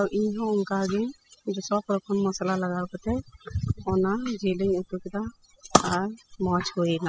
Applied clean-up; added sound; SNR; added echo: classical method spectral subtraction.